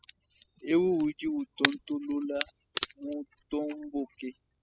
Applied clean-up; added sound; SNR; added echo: classical method spectral subtraction.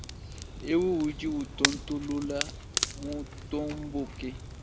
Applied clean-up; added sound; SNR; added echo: none; Crackle; 3 dB; none.